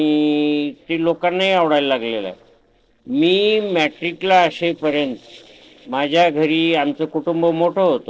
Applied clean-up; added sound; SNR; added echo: neural separator model SepFormer DNS4.